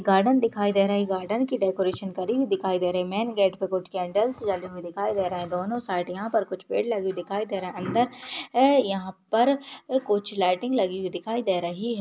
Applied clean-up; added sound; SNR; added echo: none; none; none; none.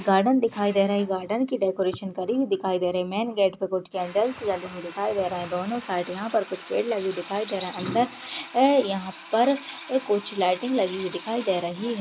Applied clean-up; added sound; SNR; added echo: none; Drill; 18 dB; none.